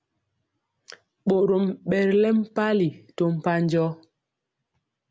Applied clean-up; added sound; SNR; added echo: none; none; none; none.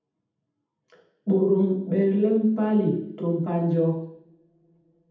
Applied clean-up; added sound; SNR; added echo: none; none; none; reverberation time 0.8 s.